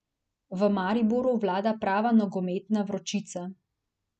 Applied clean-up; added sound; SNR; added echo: none; none; none; none.